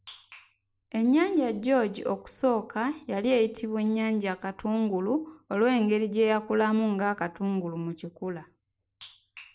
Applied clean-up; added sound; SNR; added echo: none; none; none; none.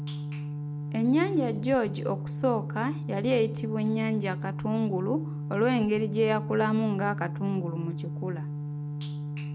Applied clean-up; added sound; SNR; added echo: none; Organ; 5 dB; none.